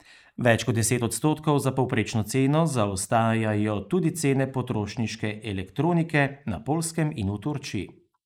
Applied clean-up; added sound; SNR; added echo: neural mask model Resemble Enhance denoiser.